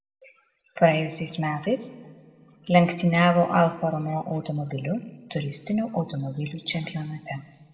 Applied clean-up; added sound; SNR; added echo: none; none; none; reverberation time 1.2 s.